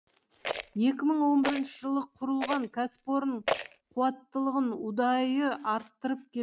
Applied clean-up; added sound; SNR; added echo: neural mask model RNNoise.